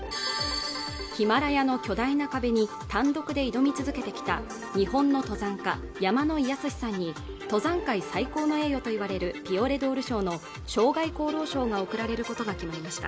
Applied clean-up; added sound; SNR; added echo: none; none; none; none.